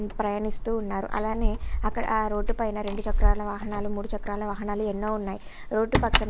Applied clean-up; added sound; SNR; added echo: none; Keys jangling; -2 dB; none.